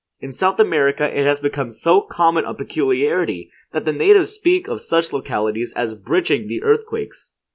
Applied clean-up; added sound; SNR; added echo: none; none; none; none.